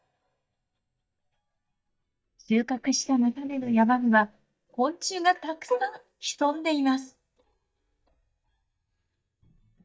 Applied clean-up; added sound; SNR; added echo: neural mask model DeepFilterNet 3.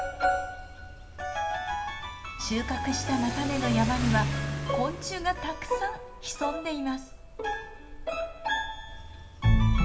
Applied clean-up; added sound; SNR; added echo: none; Accelerating, revving, vroom / Car; 7 dB; reverberation time 0.6 s.